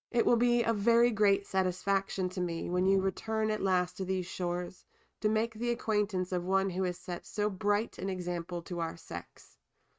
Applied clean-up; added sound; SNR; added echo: neural mask model RNNoise.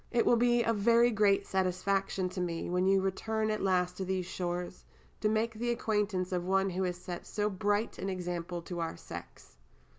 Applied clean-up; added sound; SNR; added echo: none; none; none; none.